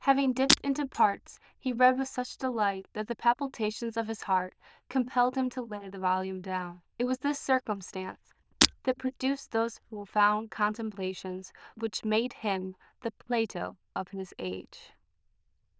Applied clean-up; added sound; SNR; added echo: neural diffusion model UNIVERSE++.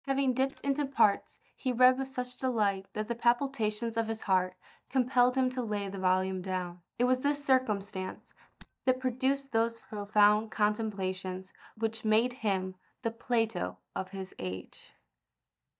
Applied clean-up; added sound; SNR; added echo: neural mask model DeepFilterNet 3.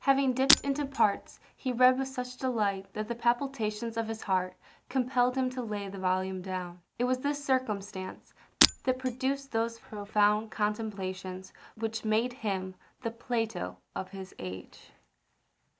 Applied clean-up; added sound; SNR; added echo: none; Shatter; 0 dB; none.